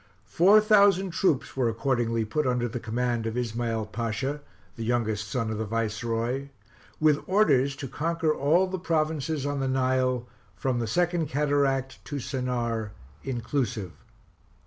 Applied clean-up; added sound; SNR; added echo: none; none; none; none.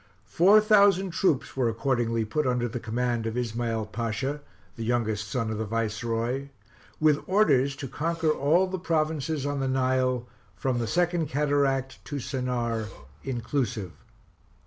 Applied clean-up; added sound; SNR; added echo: none; Burping, eructation; 20 dB; none.